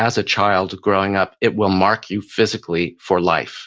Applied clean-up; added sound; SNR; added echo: none; none; none; none.